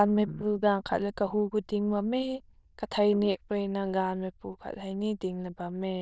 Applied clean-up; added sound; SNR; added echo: neural diffusion model UNIVERSE++.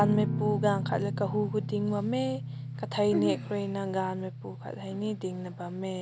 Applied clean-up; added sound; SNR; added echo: none; Guitar; 5 dB; none.